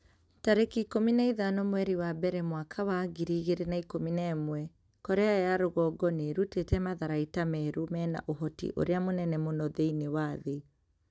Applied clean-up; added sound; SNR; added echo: none; none; none; none.